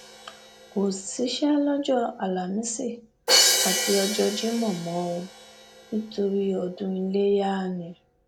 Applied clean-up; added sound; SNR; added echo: none; Crash cymbal; 3 dB; none.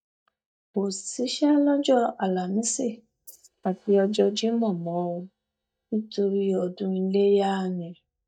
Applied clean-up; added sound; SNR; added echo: neural mask model DeepFilterNet 3.